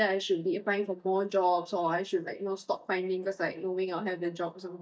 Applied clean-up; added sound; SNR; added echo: neural mask model DeepFilterNet 3.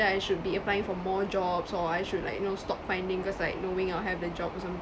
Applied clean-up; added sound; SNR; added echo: none; none; none; none.